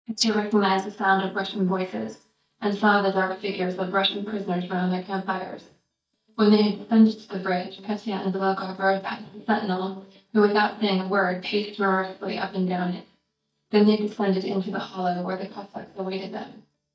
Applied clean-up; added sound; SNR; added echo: neural mask model DeepFilterNet 3.